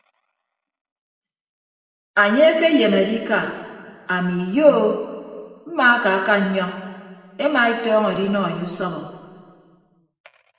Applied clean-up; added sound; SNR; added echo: none; none; none; reverberation time 1.9 s.